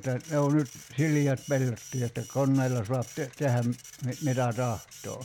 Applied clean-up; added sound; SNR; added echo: none; Printer; 19 dB; none.